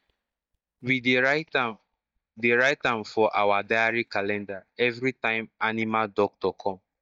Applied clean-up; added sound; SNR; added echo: neural mask model DeepFilterNet 3.